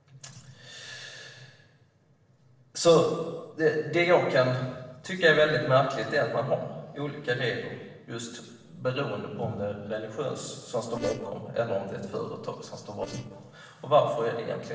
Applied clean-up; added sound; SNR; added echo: neural separator model SepFormer DNS4.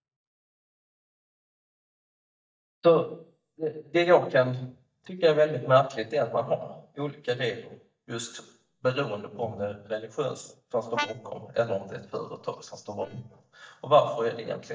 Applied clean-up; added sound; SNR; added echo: neural mask model DeepFilterNet 3.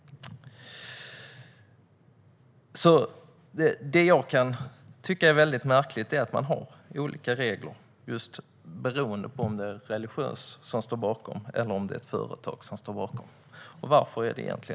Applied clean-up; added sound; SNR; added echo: none; none; none; none.